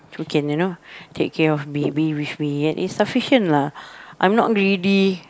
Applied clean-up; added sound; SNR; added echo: neural mask model Resemble Enhance denoiser.